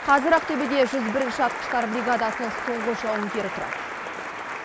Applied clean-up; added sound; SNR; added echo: none; Applause; 6 dB; none.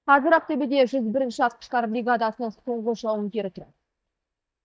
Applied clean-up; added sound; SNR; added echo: neural mask model DeepFilterNet 3.